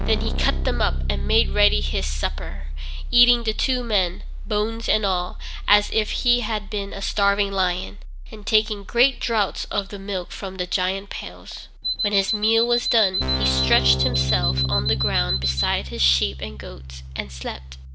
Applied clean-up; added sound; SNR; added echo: none; Alarm + Keyboard (musical); 1 dB; none.